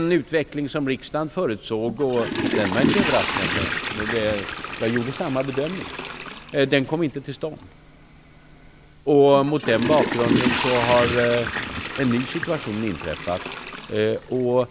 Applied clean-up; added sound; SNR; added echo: none; Toilet flush / Water; 5 dB; none.